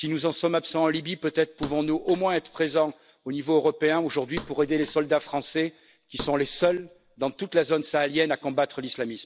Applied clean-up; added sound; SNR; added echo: none; Thump, thud; 17 dB; none.